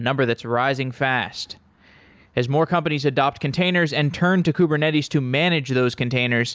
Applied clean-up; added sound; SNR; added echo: none; none; none; none.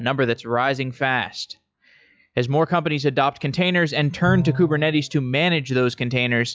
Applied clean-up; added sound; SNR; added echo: classical method log-MMSE.